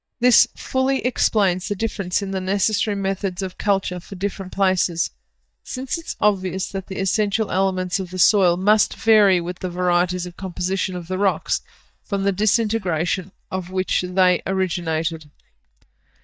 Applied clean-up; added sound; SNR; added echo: neural mask model DeepFilterNet 3.